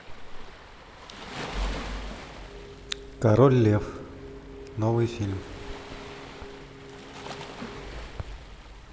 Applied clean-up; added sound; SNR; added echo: none; Waves, surf; 14 dB; none.